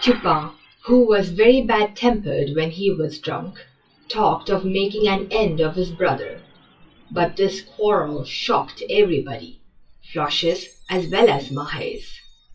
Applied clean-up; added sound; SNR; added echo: classical method WPE with log-MMSE.